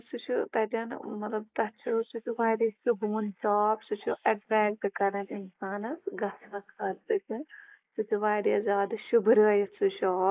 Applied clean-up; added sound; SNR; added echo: neural mask model Resemble Enhance denoiser.